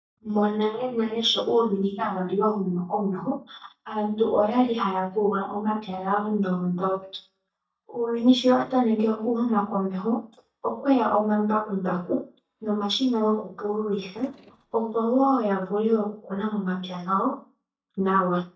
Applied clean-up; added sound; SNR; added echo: neural mask model DeepFilterNet 3.